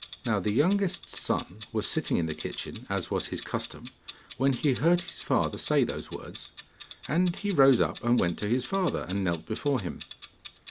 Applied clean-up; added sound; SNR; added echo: none; Clock; 15 dB; none.